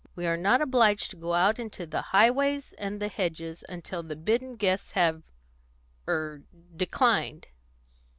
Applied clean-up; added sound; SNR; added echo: none; none; none; none.